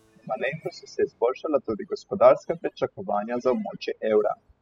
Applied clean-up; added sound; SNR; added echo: classical method spectral subtraction.